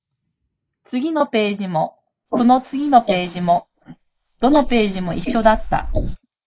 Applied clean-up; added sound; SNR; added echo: neural mask model Resemble Enhance denoiser.